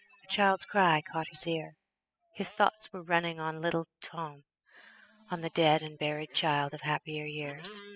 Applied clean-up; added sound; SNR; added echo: classical method spectral subtraction.